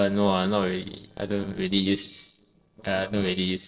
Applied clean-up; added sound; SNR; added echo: neural separator model SepFormer DNS4.